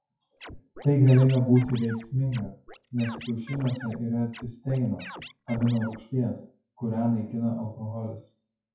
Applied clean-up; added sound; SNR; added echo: classical method WPE with log-MMSE.